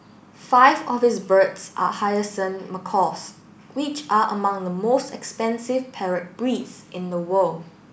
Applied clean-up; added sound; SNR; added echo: none; none; none; none.